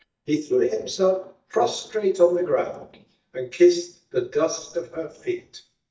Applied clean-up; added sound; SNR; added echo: neural mask model DeepFilterNet 3.